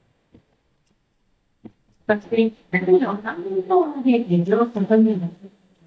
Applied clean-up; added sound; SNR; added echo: neural mask model DeepFilterNet 3.